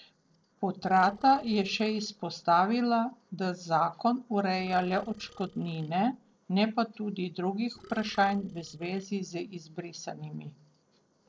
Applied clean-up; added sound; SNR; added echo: neural separator model SepFormer DNS4.